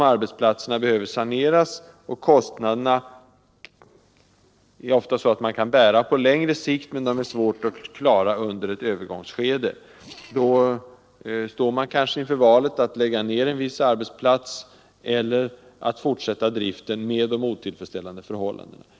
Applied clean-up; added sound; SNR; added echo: neural separator model SepFormer DNS4.